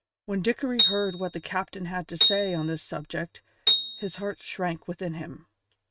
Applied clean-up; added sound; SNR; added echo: neural mask model RNNoise.